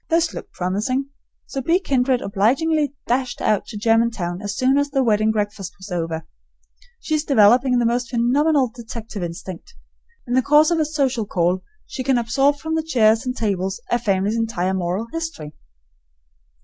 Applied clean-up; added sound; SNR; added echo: none; none; none; none.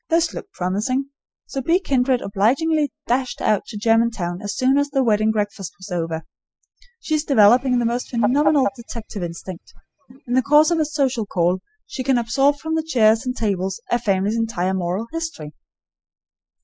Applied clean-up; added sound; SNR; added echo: classical method spectral subtraction.